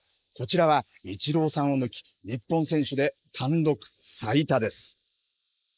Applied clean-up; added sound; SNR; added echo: neural mask model Resemble Enhance denoiser.